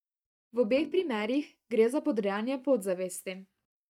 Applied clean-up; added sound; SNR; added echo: neural mask model DeepFilterNet 3.